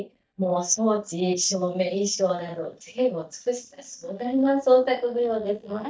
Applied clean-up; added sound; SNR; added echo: neural mask model DeepFilterNet 3.